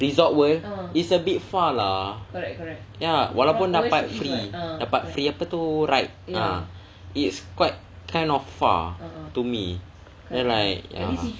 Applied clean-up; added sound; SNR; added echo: none; none; none; none.